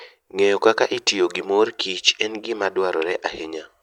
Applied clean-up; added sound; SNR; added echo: none; none; none; none.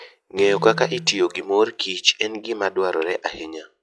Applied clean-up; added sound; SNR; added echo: classical method log-MMSE.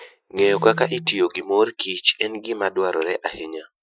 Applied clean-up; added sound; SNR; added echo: classical method Wiener filter.